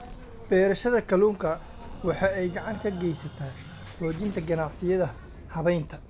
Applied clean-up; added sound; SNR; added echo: none; Explosion; 15 dB; none.